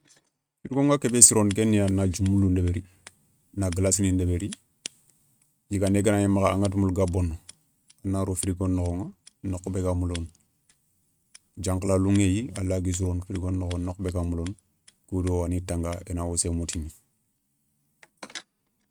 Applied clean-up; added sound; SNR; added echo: neural mask model RNNoise.